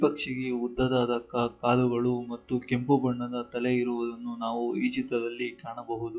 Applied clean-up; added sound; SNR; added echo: classical method log-MMSE.